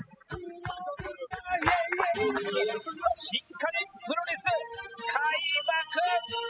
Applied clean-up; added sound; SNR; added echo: classical method spectral subtraction.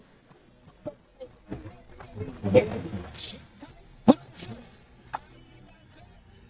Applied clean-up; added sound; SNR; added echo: neural mask model DeepFilterNet 3.